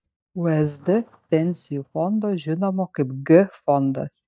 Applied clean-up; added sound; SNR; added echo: neural mask model DeepFilterNet 3.